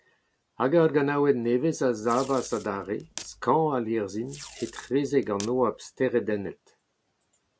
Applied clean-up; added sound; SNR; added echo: none; Packing tape, duct tape; 18 dB; none.